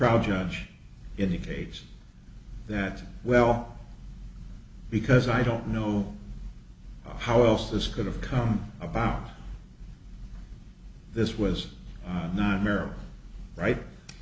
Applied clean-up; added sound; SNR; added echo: none; none; none; none.